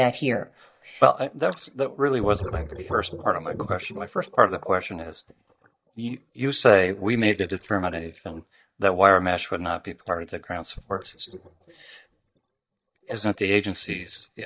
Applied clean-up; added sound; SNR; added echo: neural mask model DeepFilterNet 3.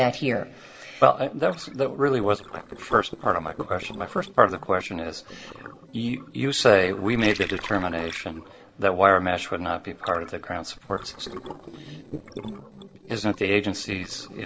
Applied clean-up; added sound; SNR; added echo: neural separator model SepFormer DNS4.